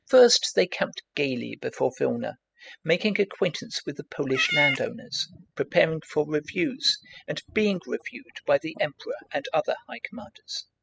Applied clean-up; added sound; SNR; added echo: classical method spectral subtraction.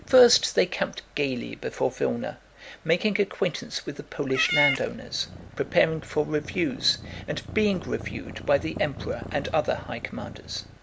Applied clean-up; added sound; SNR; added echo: none; Meow / Purr; 10 dB; none.